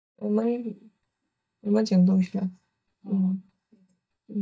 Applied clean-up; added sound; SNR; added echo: neural mask model DeepFilterNet 3.